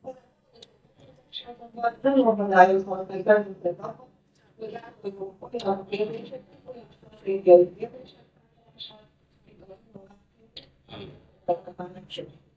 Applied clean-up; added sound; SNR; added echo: neural mask model DeepFilterNet 3.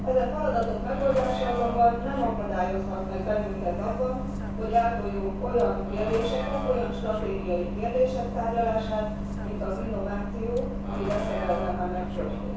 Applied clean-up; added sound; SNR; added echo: none; Bus; 3 dB; reverberation time 0.7 s.